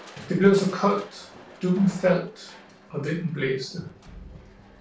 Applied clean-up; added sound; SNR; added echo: none; Crushing; 19 dB; reverberation time 0.3 s.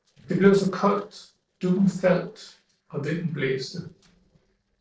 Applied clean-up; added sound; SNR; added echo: neural separator model SepFormer DNS4.